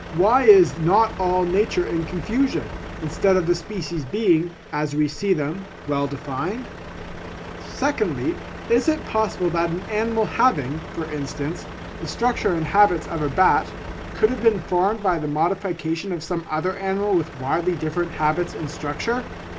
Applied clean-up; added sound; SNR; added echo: none; Truck; 12 dB; none.